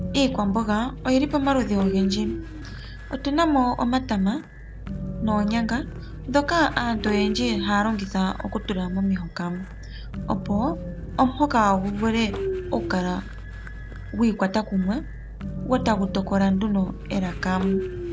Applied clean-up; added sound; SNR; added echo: none; Growling + Train; 8 dB; none.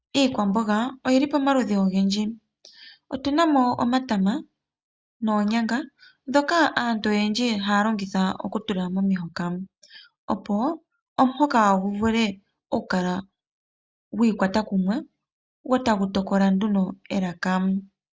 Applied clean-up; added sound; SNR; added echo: none; none; none; none.